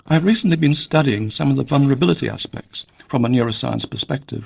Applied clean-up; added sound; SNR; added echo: neural separator model SepFormer DNS4.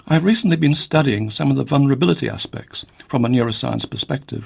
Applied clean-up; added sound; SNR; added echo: none; none; none; none.